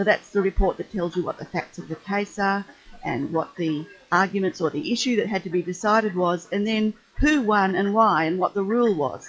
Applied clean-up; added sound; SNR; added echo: classical method log-MMSE.